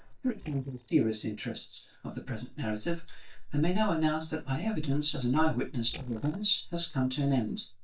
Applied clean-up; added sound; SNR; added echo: neural mask model DeepFilterNet 3.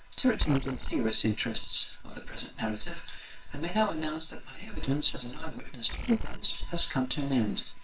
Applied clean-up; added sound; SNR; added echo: neural separator model SepFormer WHAMR!.